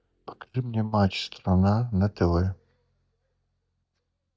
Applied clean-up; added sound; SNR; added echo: neural mask model DeepFilterNet 3.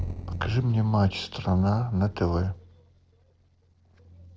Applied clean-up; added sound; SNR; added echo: neural separator model SepFormer DNS4.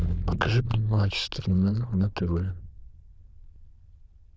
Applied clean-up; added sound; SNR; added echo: neural diffusion model UNIVERSE++.